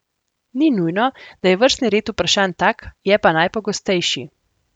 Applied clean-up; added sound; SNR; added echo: none; none; none; none.